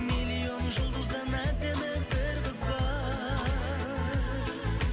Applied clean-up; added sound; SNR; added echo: none; Fire + Harmonica; 19 dB; none.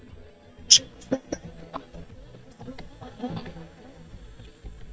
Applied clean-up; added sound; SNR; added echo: neural mask model DeepFilterNet 3.